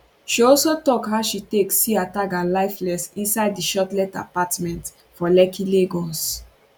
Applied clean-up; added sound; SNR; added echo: none; none; none; none.